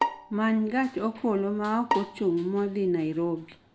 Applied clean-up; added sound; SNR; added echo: none; Bowed string instrument; 9 dB; none.